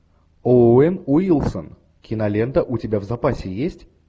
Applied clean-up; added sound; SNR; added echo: none; none; none; none.